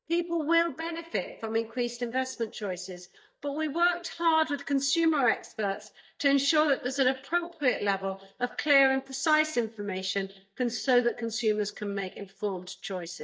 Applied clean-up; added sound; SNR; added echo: neural mask model DeepFilterNet 3.